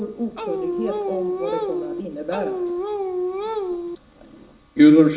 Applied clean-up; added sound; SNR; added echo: none; Dog; 4 dB; reverberation time 1.7 s.